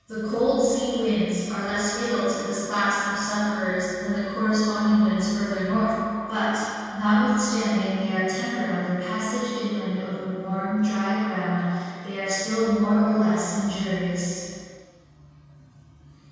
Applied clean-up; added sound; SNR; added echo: none; none; none; reverberation time 2.1 s.